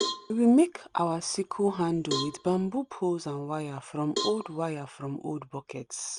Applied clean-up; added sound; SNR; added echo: none; Cowbell; 11 dB; none.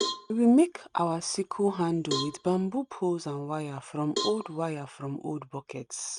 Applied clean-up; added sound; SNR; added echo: neural mask model RNNoise.